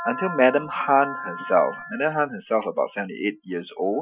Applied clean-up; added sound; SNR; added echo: classical method Wiener filter.